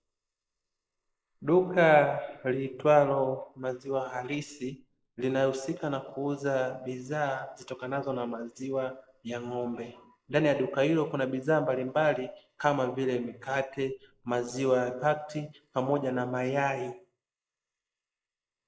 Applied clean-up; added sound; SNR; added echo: neural mask model Resemble Enhance denoiser.